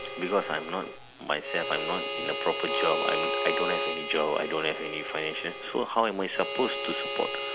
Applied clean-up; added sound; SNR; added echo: none; Harmonica; 3 dB; none.